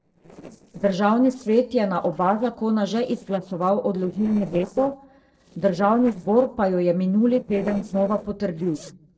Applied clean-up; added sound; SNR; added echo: neural separator model SepFormer DNS4.